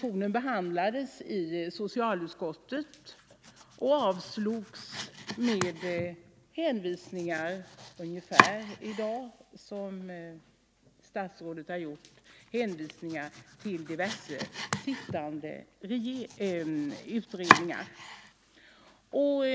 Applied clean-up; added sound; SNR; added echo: none; Domestic sounds, home sounds; 2 dB; none.